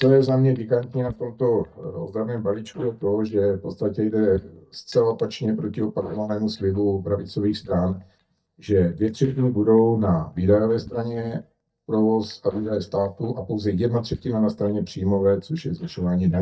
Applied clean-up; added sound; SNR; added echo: neural mask model DeepFilterNet 3.